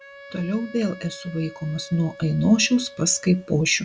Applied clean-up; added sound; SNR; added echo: none; Wind instrument, woodwind instrument; 20 dB; none.